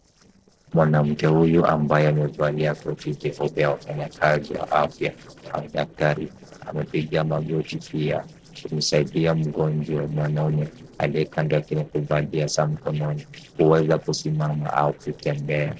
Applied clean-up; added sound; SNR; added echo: neural separator model SepFormer DNS4.